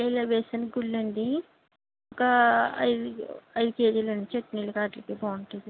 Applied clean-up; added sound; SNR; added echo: none; none; none; none.